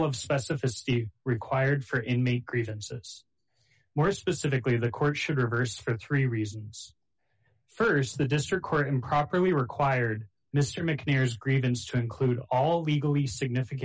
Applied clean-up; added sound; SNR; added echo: none; none; none; none.